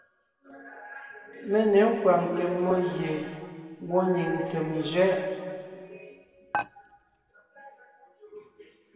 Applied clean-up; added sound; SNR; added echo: none; Dishes, pots, and pans; 8 dB; reverberation time 2.0 s.